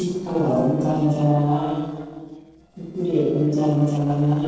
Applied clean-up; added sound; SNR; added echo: neural separator model SepFormer DNS4.